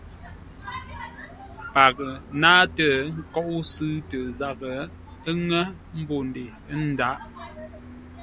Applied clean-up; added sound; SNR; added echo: none; Gull, seagull; 17 dB; none.